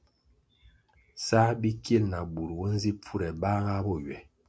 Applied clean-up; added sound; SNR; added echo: none; none; none; none.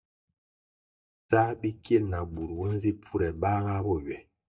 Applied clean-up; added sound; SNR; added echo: neural mask model DeepFilterNet 3.